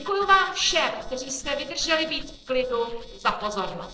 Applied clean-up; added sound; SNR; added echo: neural separator model SepFormer DNS4.